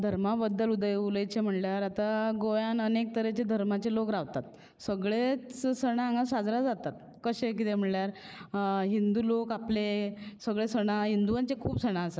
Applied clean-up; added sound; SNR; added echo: neural mask model Resemble Enhance denoiser.